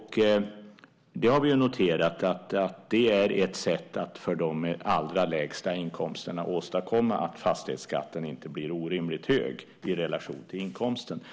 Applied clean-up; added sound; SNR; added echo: none; none; none; none.